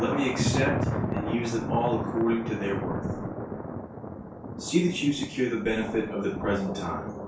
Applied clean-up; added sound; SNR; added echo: none; Thunder; 3 dB; reverberation time 0.3 s.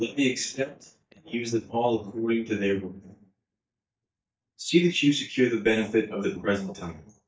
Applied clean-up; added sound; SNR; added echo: neural mask model DeepFilterNet 3.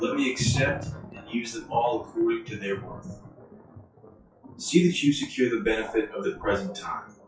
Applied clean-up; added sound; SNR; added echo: classical method WPE with log-MMSE.